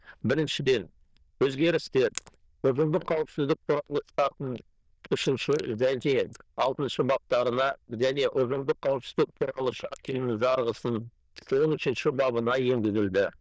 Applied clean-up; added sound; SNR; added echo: neural diffusion model UNIVERSE++.